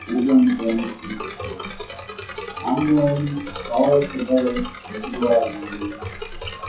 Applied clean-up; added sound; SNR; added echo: classical method WPE with log-MMSE.